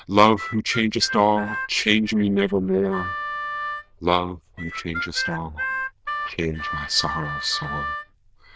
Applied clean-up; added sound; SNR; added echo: neural diffusion model UNIVERSE++.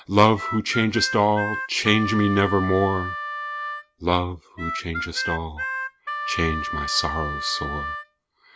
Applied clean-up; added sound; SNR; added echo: none; Harmonica; 6 dB; none.